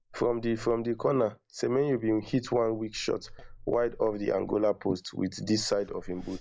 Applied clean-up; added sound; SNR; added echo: neural mask model Resemble Enhance denoiser.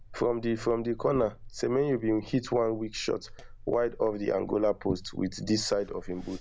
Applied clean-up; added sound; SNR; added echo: none; Liquid; 15 dB; none.